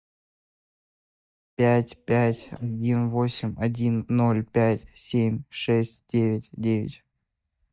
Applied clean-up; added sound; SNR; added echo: neural mask model DeepFilterNet 3.